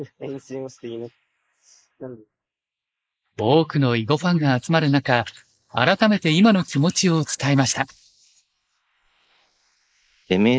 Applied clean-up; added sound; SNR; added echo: neural mask model Resemble Enhance denoiser.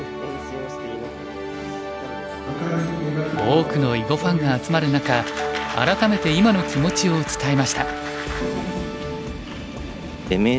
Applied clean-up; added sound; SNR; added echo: none; Piano; 16 dB; none.